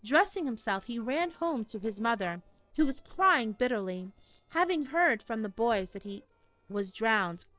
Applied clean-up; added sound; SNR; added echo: neural separator model SepFormer DNS4.